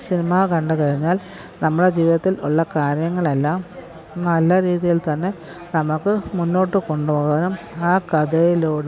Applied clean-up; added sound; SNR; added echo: none; none; none; none.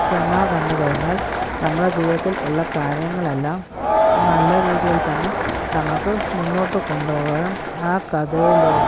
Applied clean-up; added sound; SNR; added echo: none; Crowd; -1 dB; none.